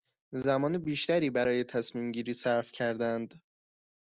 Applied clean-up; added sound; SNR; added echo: none; none; none; none.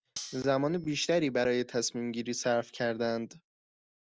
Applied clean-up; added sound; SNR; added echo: none; Cutlery, silverware; 16 dB; none.